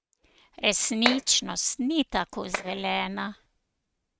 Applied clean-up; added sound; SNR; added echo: neural mask model RNNoise.